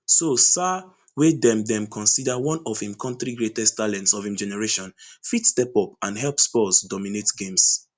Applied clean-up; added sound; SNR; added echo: none; none; none; none.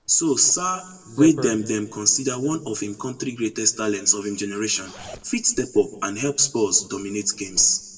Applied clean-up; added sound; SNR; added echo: neural separator model SepFormer DNS4.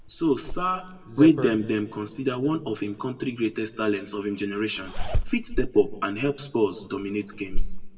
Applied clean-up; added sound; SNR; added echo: none; Zipper (clothing); 6 dB; reverberation time 0.9 s.